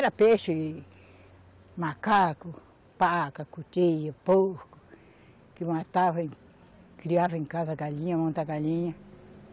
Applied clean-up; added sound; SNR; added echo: none; none; none; none.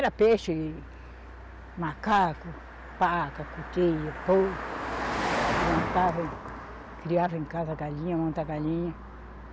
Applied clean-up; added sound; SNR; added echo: none; Car passing by; 6 dB; none.